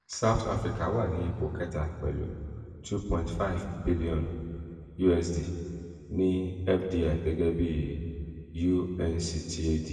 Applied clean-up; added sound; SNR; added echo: none; none; none; reverberation time 2.1 s.